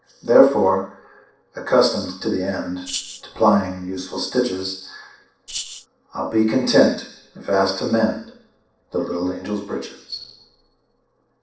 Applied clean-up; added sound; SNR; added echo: neural separator model SepFormer DNS4.